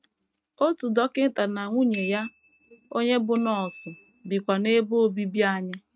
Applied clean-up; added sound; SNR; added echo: neural mask model RNNoise.